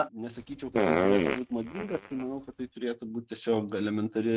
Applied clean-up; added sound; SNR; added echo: neural mask model RNNoise.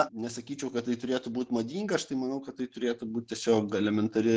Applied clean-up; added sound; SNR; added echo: none; none; none; none.